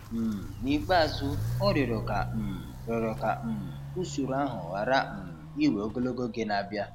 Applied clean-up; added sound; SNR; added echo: none; Walk, footsteps; 7 dB; none.